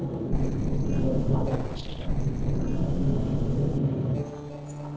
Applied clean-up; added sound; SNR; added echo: neural separator model SepFormer DNS4.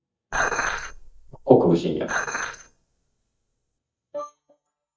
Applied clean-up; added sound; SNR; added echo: neural mask model DeepFilterNet 3.